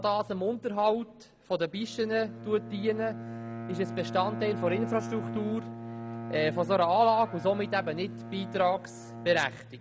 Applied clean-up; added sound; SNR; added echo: none; Bowed string instrument; 10 dB; none.